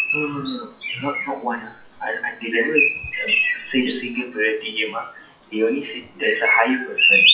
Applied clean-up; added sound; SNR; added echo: classical method WPE with log-MMSE.